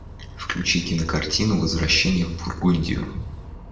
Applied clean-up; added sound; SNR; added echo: none; Bus; 15 dB; reverberation time 0.7 s.